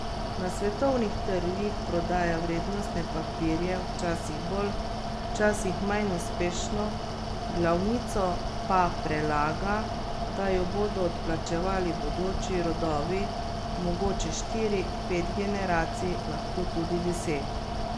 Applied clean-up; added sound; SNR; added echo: none; Mechanical fan; 1 dB; none.